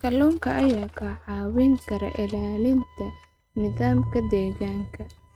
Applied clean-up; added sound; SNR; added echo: neural mask model RNNoise.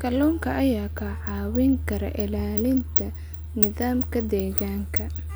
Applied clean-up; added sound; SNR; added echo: none; none; none; none.